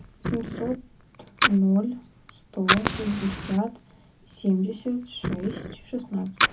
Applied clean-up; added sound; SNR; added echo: none; Fire; 2 dB; reverberation time 0.3 s.